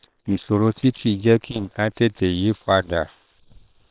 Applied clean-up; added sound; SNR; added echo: neural separator model SepFormer WHAM!.